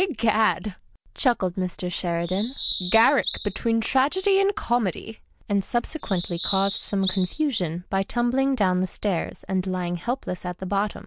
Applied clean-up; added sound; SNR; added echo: none; Bird vocalization, bird call, bird song; 9 dB; none.